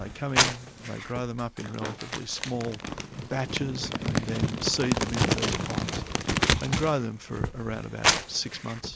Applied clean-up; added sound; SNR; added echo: none; Crumpling, crinkling; -3 dB; none.